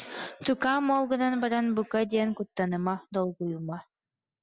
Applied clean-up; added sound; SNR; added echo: none; none; none; none.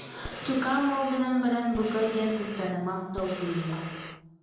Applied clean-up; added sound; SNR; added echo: none; Breathing; 13 dB; reverberation time 0.8 s.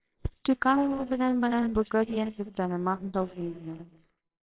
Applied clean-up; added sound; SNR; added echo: neural separator model SepFormer WHAMR!.